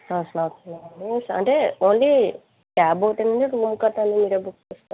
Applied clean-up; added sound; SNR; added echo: none; none; none; none.